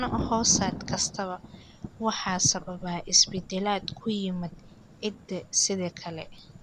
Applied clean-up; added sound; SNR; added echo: none; Thunder; 10 dB; none.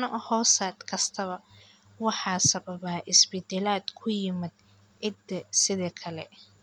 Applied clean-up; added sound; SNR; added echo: none; none; none; none.